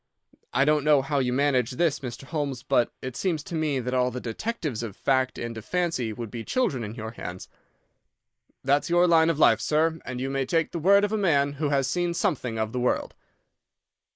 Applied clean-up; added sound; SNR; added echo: neural mask model Resemble Enhance denoiser.